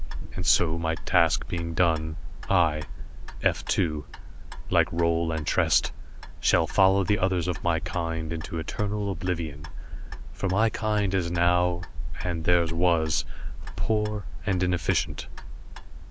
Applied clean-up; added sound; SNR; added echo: none; Clock; 3 dB; none.